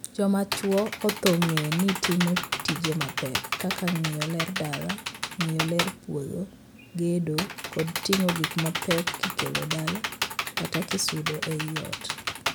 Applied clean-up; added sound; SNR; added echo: none; Computer keyboard; 3 dB; none.